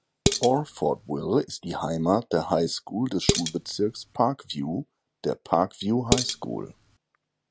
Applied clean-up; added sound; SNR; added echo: none; Dishes, pots, and pans; 1 dB; none.